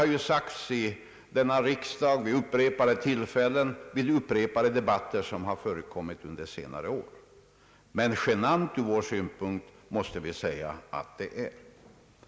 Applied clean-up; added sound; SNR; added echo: none; none; none; none.